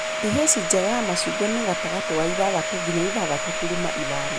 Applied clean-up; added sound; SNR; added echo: none; Domestic sounds, home sounds; 1 dB; none.